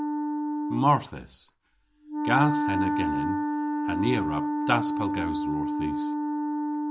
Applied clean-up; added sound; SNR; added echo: none; Wind instrument, woodwind instrument; -2 dB; none.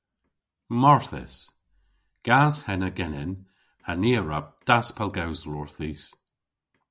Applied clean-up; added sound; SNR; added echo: none; none; none; none.